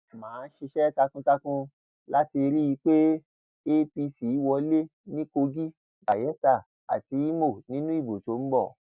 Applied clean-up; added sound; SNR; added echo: none; none; none; none.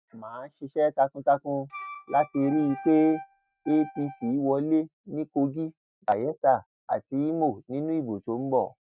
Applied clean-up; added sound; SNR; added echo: neural mask model RNNoise.